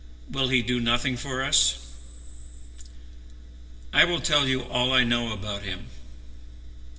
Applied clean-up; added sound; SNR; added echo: none; none; none; reverberation time 1.9 s.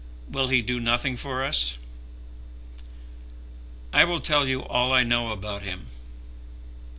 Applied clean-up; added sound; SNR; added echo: none; none; none; none.